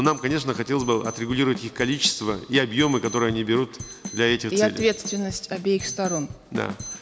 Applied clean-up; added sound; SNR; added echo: none; Bass drum / Snare drum / Drum kit + Alarm; 13 dB; none.